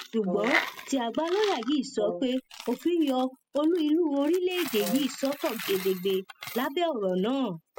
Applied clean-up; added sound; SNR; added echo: classical method spectral subtraction.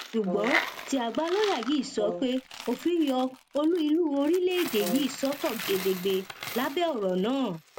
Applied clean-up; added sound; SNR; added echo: none; Coin (dropping) + Brass instrument; 9 dB; none.